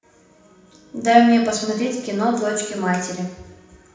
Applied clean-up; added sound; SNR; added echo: none; none; none; reverberation time 0.9 s.